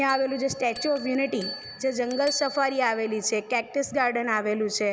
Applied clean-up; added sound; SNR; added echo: none; Bell; 14 dB; none.